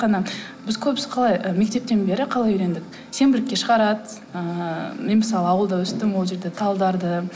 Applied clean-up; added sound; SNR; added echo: none; none; none; none.